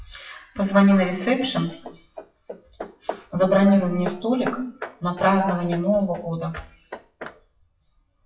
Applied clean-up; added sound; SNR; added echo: classical method WPE with log-MMSE.